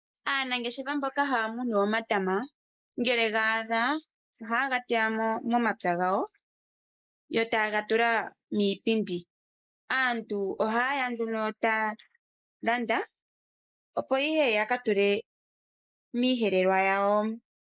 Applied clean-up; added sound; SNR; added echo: neural mask model Resemble Enhance denoiser.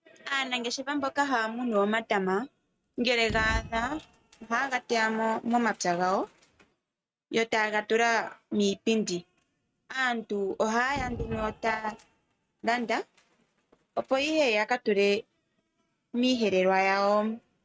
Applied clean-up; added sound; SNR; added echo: neural mask model RNNoise.